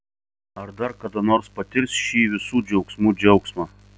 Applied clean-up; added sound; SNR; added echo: none; none; none; none.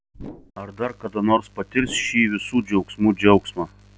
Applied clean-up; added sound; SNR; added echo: none; Whoosh, swoosh, swish; 15 dB; none.